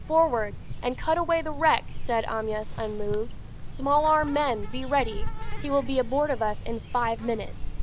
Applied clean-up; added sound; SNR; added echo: none; Insect; 5 dB; none.